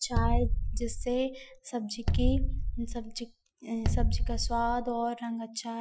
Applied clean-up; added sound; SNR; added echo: classical method Wiener filter.